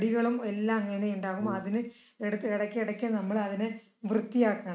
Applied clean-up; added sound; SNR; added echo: neural mask model RNNoise.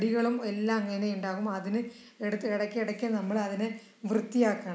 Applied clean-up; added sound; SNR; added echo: neural mask model Resemble Enhance denoiser.